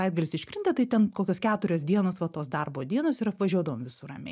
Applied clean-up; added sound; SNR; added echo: none; none; none; none.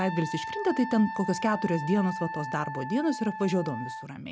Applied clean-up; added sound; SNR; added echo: none; Wind instrument, woodwind instrument; 8 dB; none.